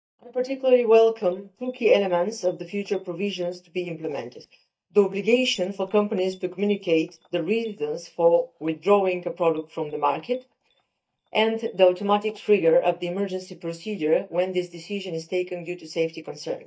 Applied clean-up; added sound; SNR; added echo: neural mask model DeepFilterNet 3.